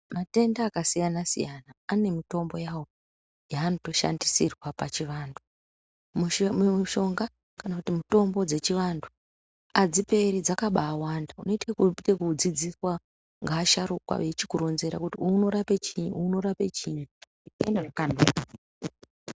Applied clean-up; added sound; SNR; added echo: none; none; none; none.